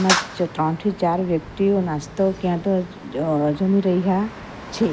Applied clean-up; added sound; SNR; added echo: none; Traffic noise, roadway noise; 10 dB; none.